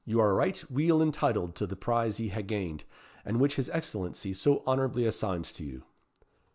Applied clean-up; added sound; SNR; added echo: none; none; none; none.